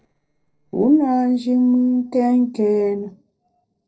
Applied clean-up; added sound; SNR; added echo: neural separator model SepFormer DNS4.